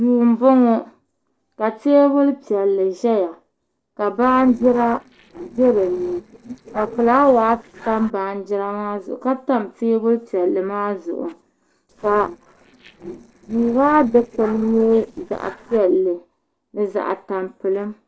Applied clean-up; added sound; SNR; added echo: neural separator model SepFormer DNS4.